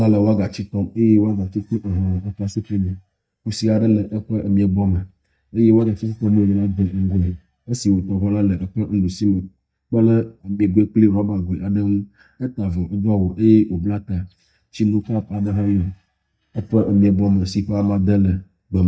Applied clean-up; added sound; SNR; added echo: neural mask model DeepFilterNet 3.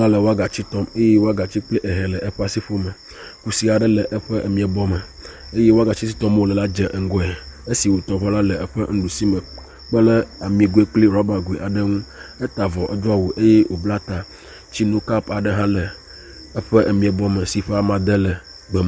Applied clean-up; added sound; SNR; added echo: none; none; none; none.